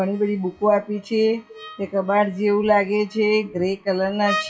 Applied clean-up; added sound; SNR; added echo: classical method WPE with log-MMSE.